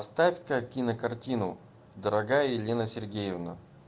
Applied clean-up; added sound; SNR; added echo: none; none; none; none.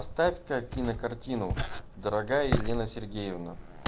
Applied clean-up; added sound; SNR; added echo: none; Walk, footsteps; 3 dB; none.